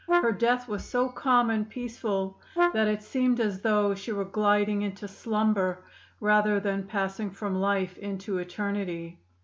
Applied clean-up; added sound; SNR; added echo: none; Brass instrument; 3 dB; none.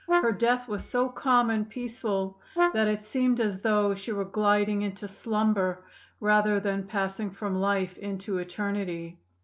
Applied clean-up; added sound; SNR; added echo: neural separator model SepFormer DNS4.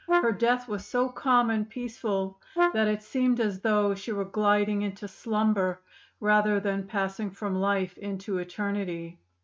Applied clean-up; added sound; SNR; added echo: neural mask model RNNoise.